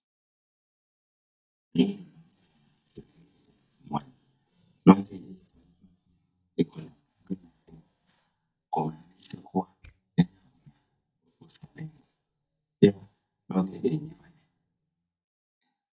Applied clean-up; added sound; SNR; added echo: neural mask model DeepFilterNet 3.